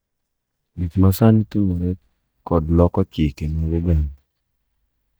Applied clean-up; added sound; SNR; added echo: neural mask model DeepFilterNet 3.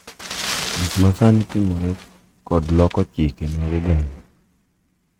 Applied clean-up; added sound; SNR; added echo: neural mask model RNNoise.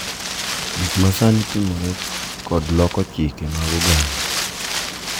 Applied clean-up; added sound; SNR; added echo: none; Wind; 4 dB; none.